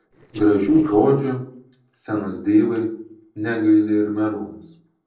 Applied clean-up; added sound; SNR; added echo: neural separator model SepFormer DNS4.